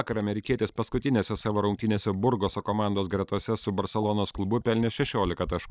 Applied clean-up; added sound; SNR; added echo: neural mask model DeepFilterNet 3.